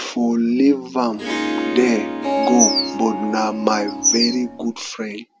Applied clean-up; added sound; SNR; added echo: none; Bird vocalization, bird call, bird song + Harp; 2 dB; none.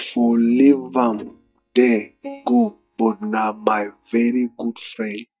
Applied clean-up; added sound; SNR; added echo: neural mask model DeepFilterNet 3.